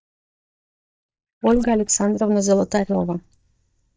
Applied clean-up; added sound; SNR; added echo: neural mask model DeepFilterNet 3.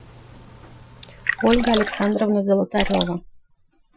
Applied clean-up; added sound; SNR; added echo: classical method Wiener filter.